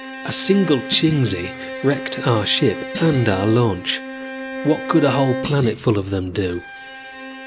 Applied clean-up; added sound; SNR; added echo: none; Bowed string instrument + Thump, thud; 10 dB; none.